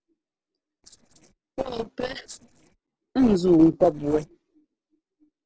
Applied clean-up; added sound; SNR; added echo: neural separator model SepFormer DNS4.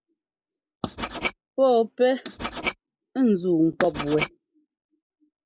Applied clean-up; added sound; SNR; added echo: neural mask model Resemble Enhance denoiser.